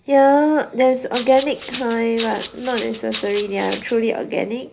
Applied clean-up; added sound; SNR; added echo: none; Rattle (instrument); 14 dB; reverberation time 0.5 s.